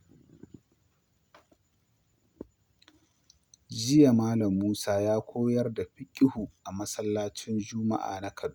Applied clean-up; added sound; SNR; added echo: none; none; none; none.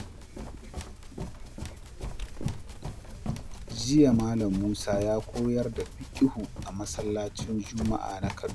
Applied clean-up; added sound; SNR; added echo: none; Vehicle + Run; 7 dB; none.